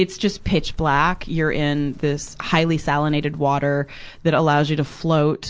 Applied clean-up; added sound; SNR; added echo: none; Bird; 15 dB; none.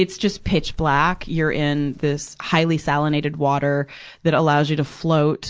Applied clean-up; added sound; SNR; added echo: neural mask model DeepFilterNet 3.